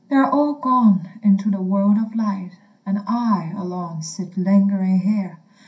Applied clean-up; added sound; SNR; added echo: none; none; none; reverberation time 0.3 s.